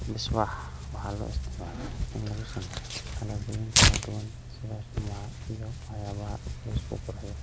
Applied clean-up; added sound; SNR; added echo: none; Tearing; -5 dB; none.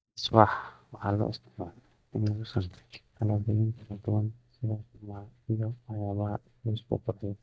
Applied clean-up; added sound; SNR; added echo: neural mask model DeepFilterNet 3.